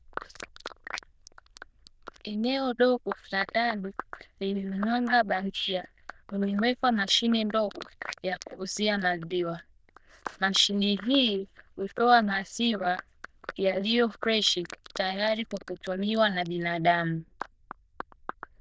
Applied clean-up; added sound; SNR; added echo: neural diffusion model UNIVERSE++.